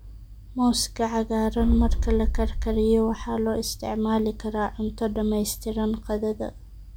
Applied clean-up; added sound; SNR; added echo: none; Boom; 2 dB; none.